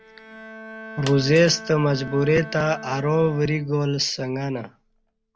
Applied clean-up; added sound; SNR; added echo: none; Bowed string instrument + Coin (dropping); 16 dB; none.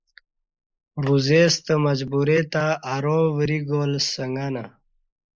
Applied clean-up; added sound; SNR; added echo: neural mask model Resemble Enhance denoiser.